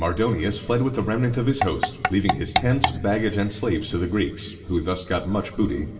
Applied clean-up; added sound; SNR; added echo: none; Tap / Percussion; 4 dB; reverberation time 2.6 s.